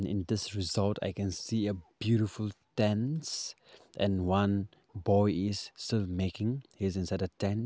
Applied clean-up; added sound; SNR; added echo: none; none; none; none.